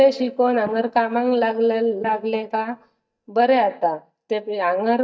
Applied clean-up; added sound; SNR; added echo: neural mask model DeepFilterNet 3.